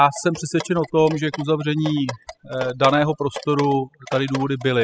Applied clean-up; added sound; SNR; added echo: classical method spectral subtraction.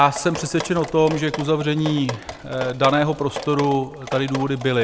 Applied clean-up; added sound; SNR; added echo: none; Drip; 12 dB; none.